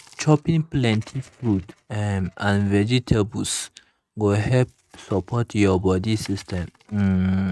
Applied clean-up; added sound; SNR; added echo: neural mask model RNNoise.